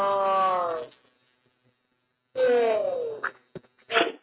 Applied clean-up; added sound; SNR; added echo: neural mask model RNNoise.